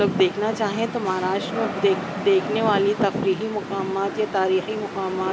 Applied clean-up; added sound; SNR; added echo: none; Rain; 6 dB; none.